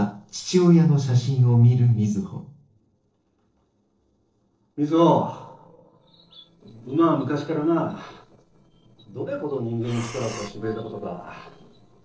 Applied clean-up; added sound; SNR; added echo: neural separator model SepFormer DNS4.